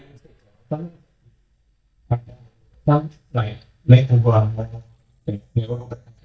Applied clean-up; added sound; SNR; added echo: neural mask model DeepFilterNet 3.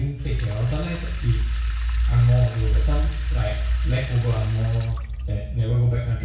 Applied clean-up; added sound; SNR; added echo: none; Sink (filling or washing) / Water tap, faucet; 18 dB; reverberation time 0.6 s.